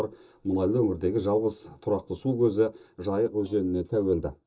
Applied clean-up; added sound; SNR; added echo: neural mask model DeepFilterNet 3.